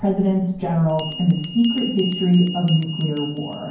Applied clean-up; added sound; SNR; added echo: none; Bell; 14 dB; reverberation time 0.9 s.